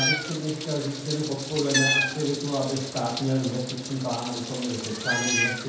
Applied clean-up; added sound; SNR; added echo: none; Meow; 1 dB; reverberation time 0.9 s.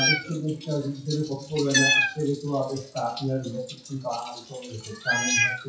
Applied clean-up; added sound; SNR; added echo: classical method WPE with log-MMSE.